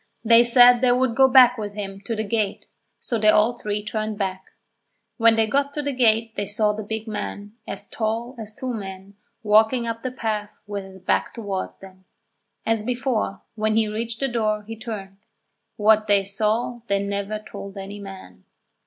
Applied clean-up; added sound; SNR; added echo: none; none; none; none.